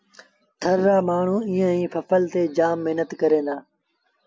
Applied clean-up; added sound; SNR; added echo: none; none; none; none.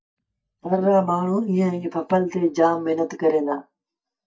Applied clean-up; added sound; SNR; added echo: neural mask model DeepFilterNet 3.